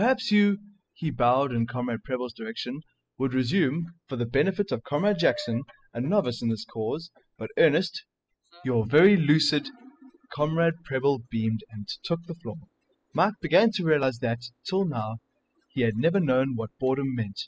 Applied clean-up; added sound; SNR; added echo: classical method spectral subtraction.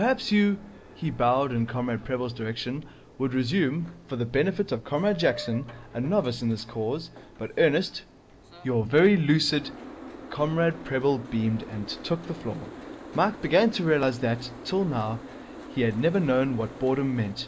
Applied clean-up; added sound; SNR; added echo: none; Boat, Water vehicle; 17 dB; none.